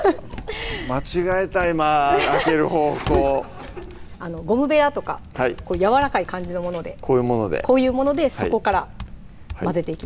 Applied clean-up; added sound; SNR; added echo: none; Typing; 13 dB; none.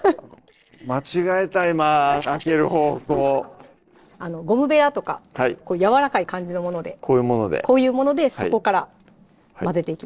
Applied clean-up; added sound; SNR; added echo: neural separator model SepFormer DNS4.